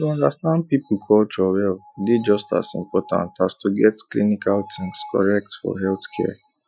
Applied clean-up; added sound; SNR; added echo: classical method Wiener filter.